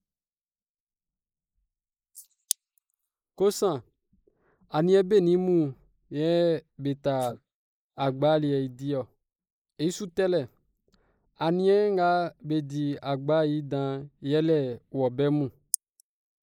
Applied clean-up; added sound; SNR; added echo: neural mask model Resemble Enhance denoiser.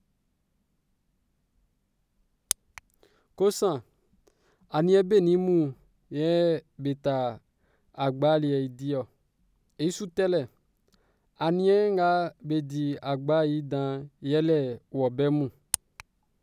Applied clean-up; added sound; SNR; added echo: none; none; none; none.